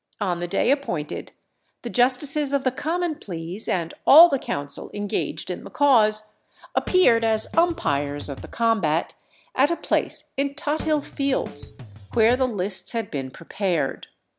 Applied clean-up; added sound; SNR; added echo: none; Drum kit; 14 dB; none.